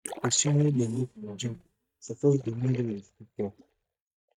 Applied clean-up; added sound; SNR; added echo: neural mask model DeepFilterNet 3.